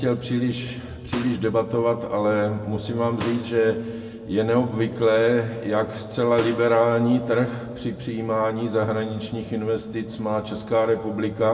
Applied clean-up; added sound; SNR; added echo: none; Slam; 15 dB; reverberation time 1.6 s.